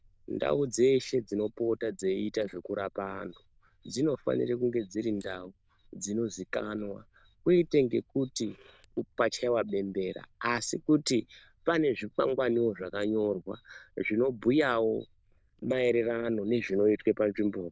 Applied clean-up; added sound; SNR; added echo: neural diffusion model UNIVERSE++.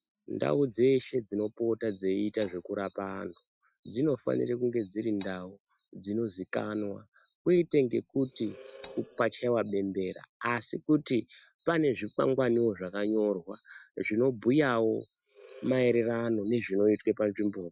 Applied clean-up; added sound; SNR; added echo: classical method Wiener filter.